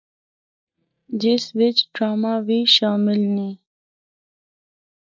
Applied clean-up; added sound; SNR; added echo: neural mask model DeepFilterNet 3.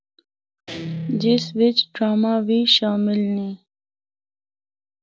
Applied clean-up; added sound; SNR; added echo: none; Guitar; 12 dB; none.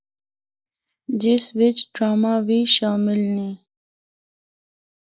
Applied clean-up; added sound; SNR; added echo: neural mask model Resemble Enhance denoiser.